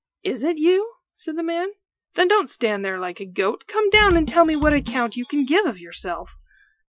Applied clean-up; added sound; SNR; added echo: classical method Wiener filter.